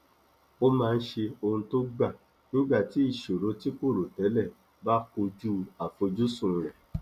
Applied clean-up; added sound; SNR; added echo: none; none; none; none.